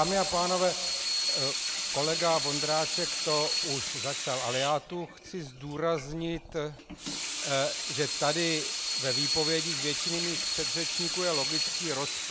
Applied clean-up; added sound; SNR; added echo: none; Sink (filling or washing) / Water tap, faucet; 0 dB; none.